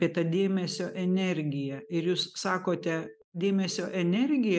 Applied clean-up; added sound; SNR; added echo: neural mask model DeepFilterNet 3.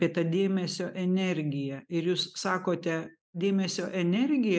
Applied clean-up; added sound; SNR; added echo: neural mask model Resemble Enhance denoiser.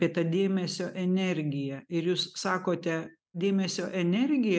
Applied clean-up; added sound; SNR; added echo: none; none; none; none.